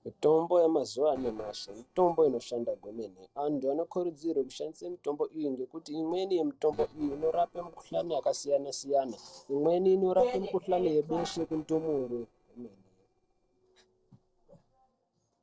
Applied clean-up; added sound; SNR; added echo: neural separator model SepFormer DNS4.